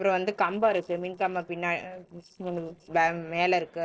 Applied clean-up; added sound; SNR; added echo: neural separator model SepFormer DNS4.